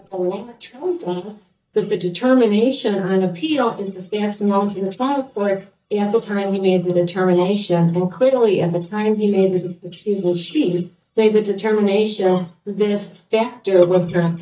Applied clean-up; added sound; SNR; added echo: neural mask model DeepFilterNet 3.